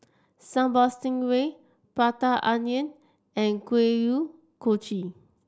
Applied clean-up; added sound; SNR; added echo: none; none; none; none.